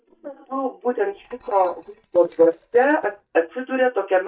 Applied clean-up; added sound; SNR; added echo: neural mask model DeepFilterNet 3.